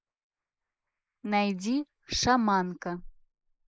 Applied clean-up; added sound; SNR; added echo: neural mask model Resemble Enhance denoiser.